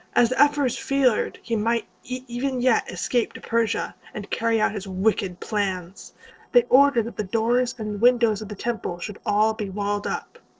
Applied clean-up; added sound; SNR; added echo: neural separator model SepFormer DNS4.